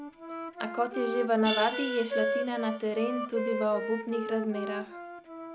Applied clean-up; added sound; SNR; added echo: none; Hi-hat + Wind instrument, woodwind instrument; 4 dB; none.